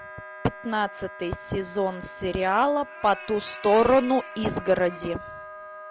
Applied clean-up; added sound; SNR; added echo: none; Wind instrument, woodwind instrument; 16 dB; none.